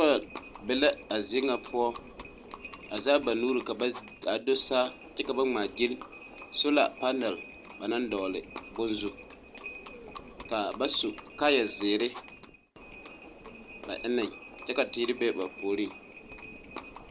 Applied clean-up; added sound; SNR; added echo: none; Livestock, farm animals, working animals; 15 dB; none.